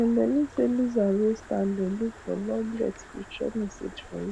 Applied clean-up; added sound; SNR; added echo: none; Stream; 19 dB; none.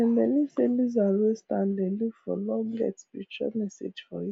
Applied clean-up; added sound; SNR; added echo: none; none; none; none.